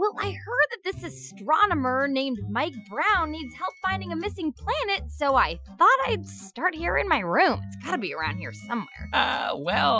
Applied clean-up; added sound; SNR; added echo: classical method Wiener filter.